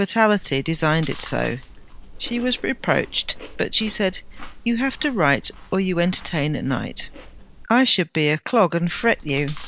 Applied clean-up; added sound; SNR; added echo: none; Chewing, mastication; 15 dB; none.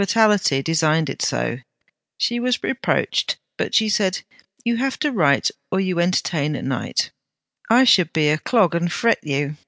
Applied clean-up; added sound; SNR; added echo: none; none; none; none.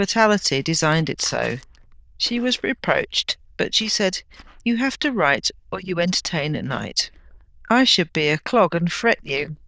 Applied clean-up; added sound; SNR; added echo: neural diffusion model UNIVERSE++.